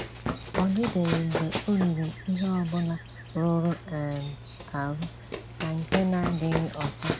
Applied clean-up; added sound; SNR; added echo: none; Run; 7 dB; none.